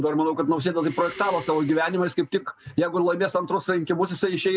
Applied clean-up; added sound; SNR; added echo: none; Breathing; 19 dB; none.